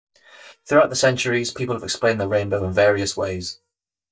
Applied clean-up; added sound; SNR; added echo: neural mask model DeepFilterNet 3.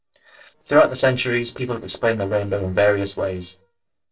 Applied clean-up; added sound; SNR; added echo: neural separator model SepFormer DNS4.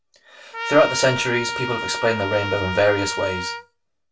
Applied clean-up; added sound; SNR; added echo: none; Trumpet; 6 dB; reverberation time 0.2 s.